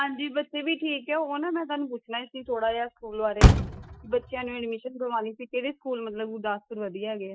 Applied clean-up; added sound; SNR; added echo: classical method Wiener filter.